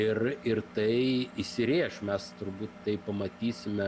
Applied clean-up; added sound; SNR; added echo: none; Engine; 18 dB; none.